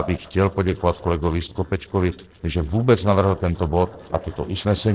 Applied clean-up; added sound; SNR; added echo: neural separator model SepFormer DNS4.